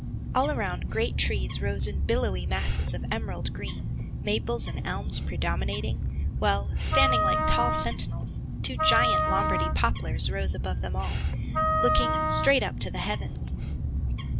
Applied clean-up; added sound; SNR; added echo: none; Bird + Wind instrument, woodwind instrument; -4 dB; none.